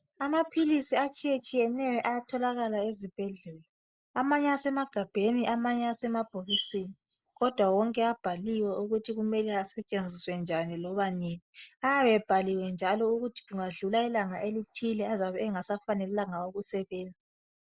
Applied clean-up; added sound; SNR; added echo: neural mask model Resemble Enhance denoiser.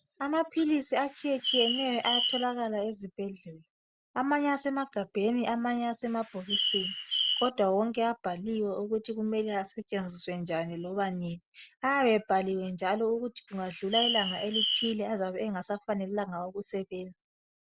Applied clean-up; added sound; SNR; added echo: none; Bird; 0 dB; none.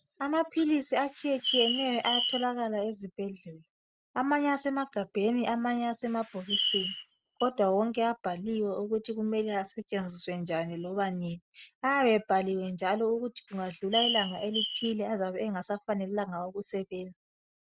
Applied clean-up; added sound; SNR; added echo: neural mask model RNNoise.